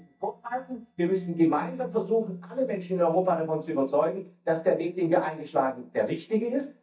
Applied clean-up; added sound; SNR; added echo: neural mask model DeepFilterNet 3.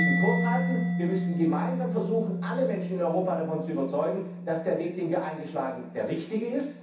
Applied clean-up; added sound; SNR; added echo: none; Mallet percussion; 1 dB; reverberation time 0.7 s.